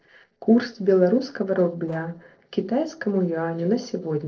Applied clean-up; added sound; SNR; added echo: neural separator model SepFormer DNS4.